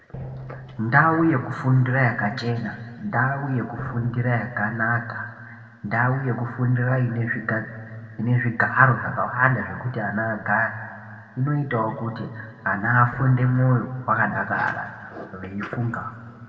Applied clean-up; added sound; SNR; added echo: none; Drum; 13 dB; reverberation time 1.8 s.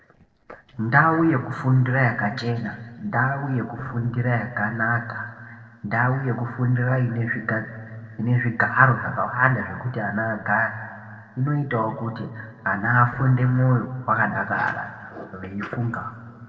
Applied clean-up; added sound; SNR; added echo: neural separator model SepFormer DNS4.